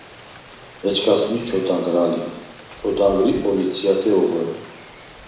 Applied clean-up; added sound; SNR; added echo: none; Rain; 20 dB; reverberation time 1.0 s.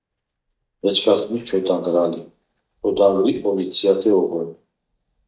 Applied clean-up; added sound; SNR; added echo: neural mask model DeepFilterNet 3.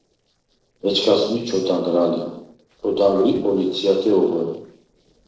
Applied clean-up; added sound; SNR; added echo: neural separator model SepFormer DNS4.